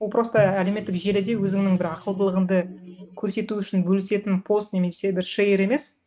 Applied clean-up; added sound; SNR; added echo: neural mask model RNNoise.